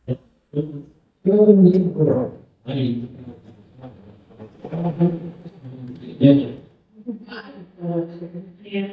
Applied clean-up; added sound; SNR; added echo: neural mask model DeepFilterNet 3.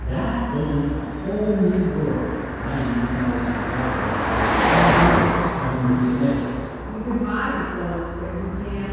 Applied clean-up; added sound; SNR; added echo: none; Car passing by; 2 dB; reverberation time 2.0 s.